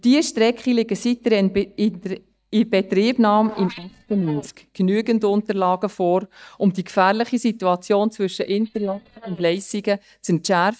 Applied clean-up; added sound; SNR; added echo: neural mask model DeepFilterNet 3.